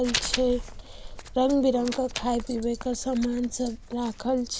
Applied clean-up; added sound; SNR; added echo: none; Bird + Writing; 9 dB; none.